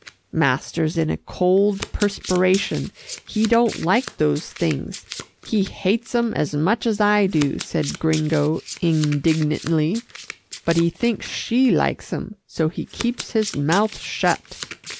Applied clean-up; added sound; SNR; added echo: none; Domestic sounds, home sounds; 16 dB; none.